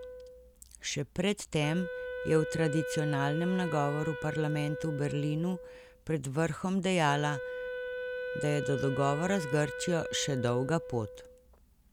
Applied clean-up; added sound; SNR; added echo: none; Wind instrument, woodwind instrument; 8 dB; none.